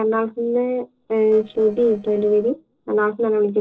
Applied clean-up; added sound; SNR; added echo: neural separator model SepFormer DNS4.